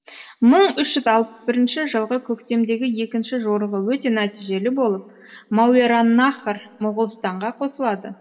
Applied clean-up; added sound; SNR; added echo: none; none; none; reverberation time 1.1 s.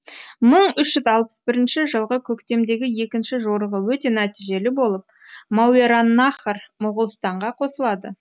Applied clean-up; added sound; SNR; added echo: none; none; none; none.